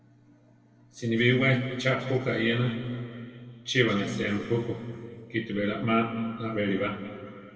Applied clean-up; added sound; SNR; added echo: none; none; none; reverberation time 2.3 s.